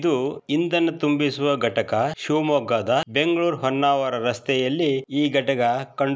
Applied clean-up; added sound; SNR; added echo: none; none; none; none.